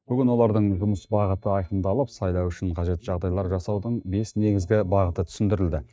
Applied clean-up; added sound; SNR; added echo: neural mask model DeepFilterNet 3.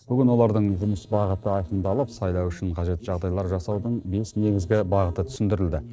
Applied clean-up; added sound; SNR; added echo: neural separator model SepFormer DNS4.